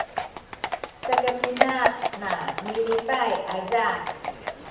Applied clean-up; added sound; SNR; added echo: none; Livestock, farm animals, working animals; 1 dB; reverberation time 0.8 s.